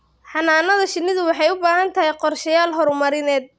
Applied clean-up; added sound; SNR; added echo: none; none; none; none.